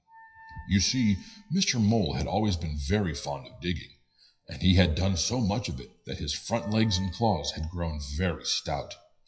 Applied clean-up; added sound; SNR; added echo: classical method WPE with log-MMSE.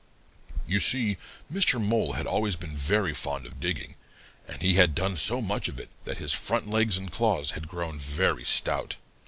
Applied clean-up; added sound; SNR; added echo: none; none; none; none.